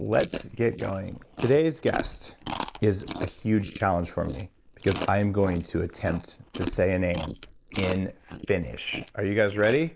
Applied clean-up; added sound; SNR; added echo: neural mask model Resemble Enhance denoiser.